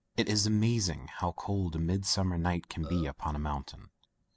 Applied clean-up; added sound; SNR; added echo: none; Burping, eructation; 15 dB; none.